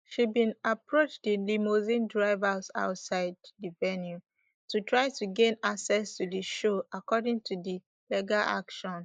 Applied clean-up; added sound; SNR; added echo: neural mask model Resemble Enhance denoiser.